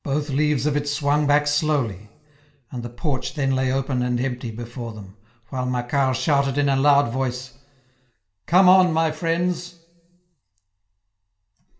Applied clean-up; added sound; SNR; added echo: none; none; none; reverberation time 0.5 s.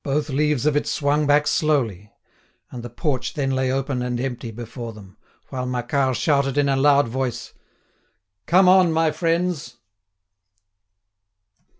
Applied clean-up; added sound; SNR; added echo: none; none; none; none.